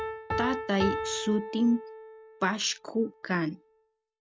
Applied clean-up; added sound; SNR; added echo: none; Piano; 7 dB; none.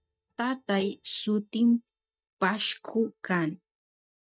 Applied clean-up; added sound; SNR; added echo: neural mask model DeepFilterNet 3.